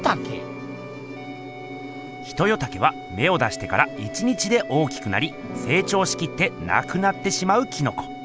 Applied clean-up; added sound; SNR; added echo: none; Insect; 14 dB; none.